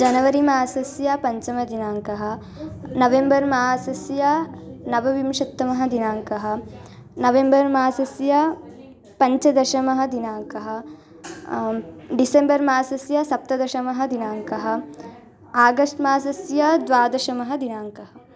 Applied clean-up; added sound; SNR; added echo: none; none; none; none.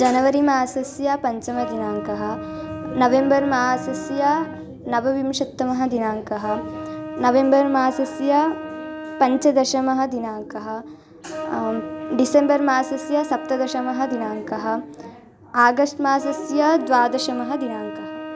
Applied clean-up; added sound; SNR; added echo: none; Wind instrument, woodwind instrument; 12 dB; none.